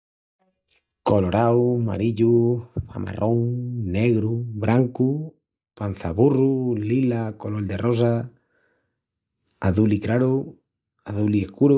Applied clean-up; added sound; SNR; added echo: neural mask model DeepFilterNet 3.